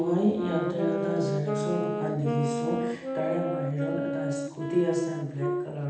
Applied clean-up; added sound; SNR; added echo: none; Wind instrument, woodwind instrument; 2 dB; reverberation time 0.8 s.